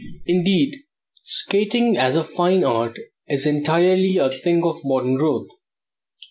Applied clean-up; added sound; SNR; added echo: none; none; none; none.